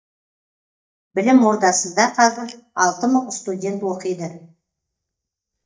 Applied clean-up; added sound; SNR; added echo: neural mask model DeepFilterNet 3.